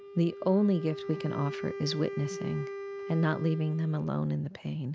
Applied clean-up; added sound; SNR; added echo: none; Wind instrument, woodwind instrument; 10 dB; none.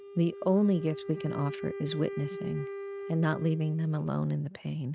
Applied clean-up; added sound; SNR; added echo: neural mask model RNNoise.